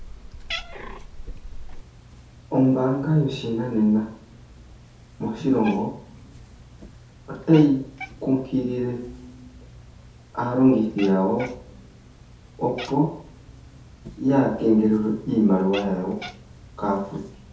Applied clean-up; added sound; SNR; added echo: none; Cat; 17 dB; reverberation time 0.6 s.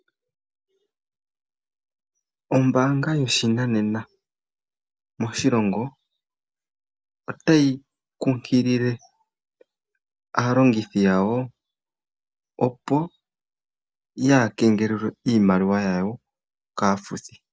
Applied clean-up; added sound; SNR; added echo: none; none; none; none.